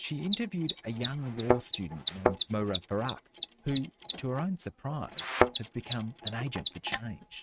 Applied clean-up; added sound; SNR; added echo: neural mask model RNNoise.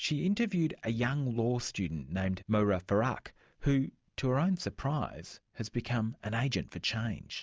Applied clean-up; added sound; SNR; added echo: none; none; none; none.